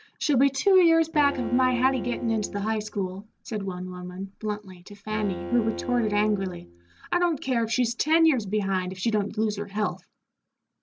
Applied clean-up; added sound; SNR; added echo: none; Bowed string instrument; 12 dB; none.